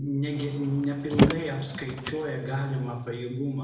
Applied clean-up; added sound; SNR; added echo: none; Car; 0 dB; reverberation time 0.7 s.